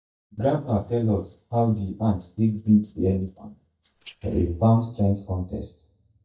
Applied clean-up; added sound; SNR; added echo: neural mask model DeepFilterNet 3.